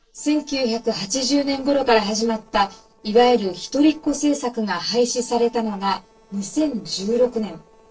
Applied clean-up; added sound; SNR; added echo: neural separator model SepFormer DNS4.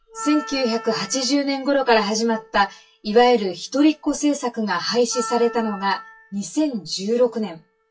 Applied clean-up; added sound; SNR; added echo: classical method WPE with log-MMSE.